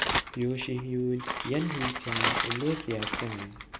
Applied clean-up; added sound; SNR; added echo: none; Crumpling, crinkling; 0 dB; none.